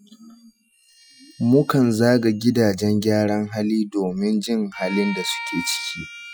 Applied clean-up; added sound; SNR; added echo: classical method Wiener filter.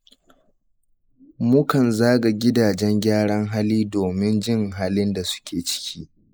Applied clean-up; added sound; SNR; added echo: neural mask model Resemble Enhance denoiser.